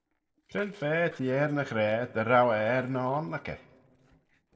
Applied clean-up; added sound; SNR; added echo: neural separator model SepFormer DNS4.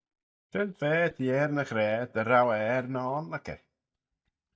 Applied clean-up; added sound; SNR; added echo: neural mask model DeepFilterNet 3.